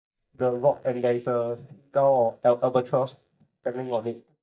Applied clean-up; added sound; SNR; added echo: neural mask model DeepFilterNet 3.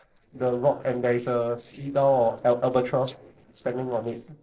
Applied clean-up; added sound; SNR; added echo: neural separator model SepFormer DNS4.